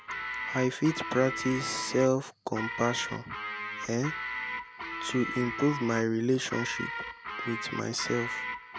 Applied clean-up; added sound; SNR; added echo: none; Guitar; 6 dB; none.